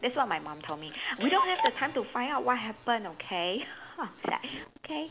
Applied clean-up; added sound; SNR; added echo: none; Clock; 5 dB; none.